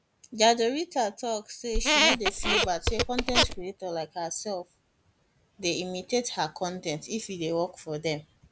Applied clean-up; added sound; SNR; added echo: none; Squeak; -5 dB; none.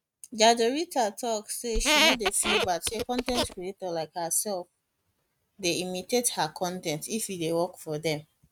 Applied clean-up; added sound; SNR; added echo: neural mask model RNNoise.